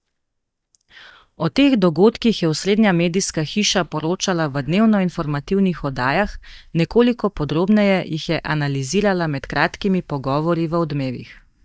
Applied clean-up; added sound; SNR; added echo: neural mask model DeepFilterNet 3.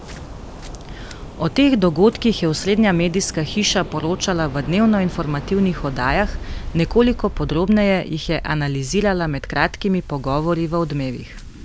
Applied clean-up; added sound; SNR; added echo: none; Waves, surf; 12 dB; none.